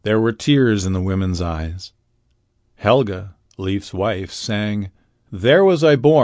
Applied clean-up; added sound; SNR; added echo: none; none; none; none.